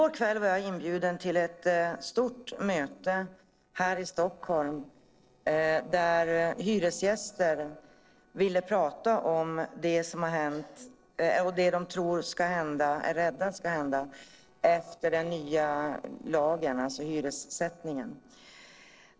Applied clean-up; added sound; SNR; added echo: neural separator model SepFormer DNS4.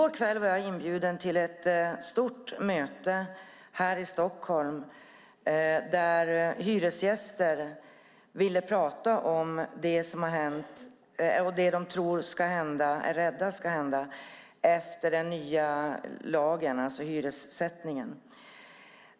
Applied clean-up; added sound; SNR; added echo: none; none; none; none.